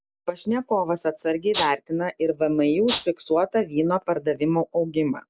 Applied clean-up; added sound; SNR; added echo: none; Rattle (instrument); 6 dB; none.